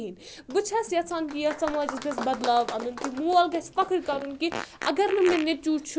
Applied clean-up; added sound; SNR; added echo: none; Applause + Fart; 12 dB; none.